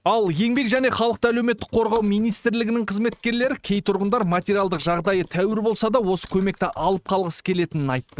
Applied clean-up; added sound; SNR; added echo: neural mask model RNNoise.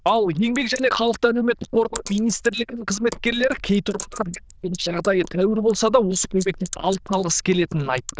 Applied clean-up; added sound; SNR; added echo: neural diffusion model UNIVERSE++.